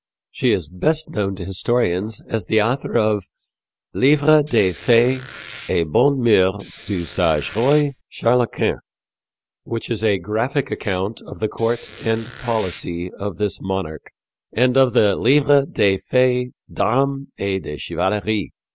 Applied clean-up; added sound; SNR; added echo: none; Squeak; 18 dB; none.